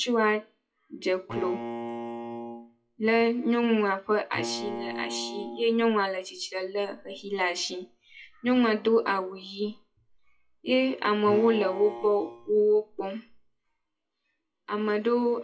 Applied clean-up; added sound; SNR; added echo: classical method WPE with log-MMSE.